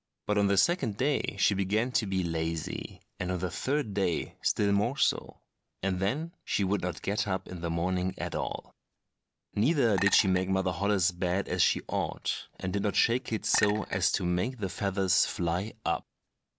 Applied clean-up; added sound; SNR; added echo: none; Chink, clink; 8 dB; none.